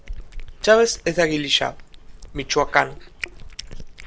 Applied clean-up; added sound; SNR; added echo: none; Cat; 13 dB; none.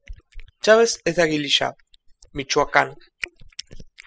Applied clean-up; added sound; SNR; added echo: classical method spectral subtraction.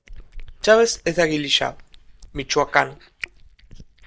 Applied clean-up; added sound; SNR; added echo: neural mask model DeepFilterNet 3.